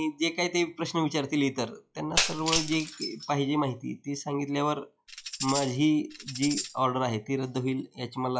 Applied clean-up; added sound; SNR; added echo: classical method log-MMSE.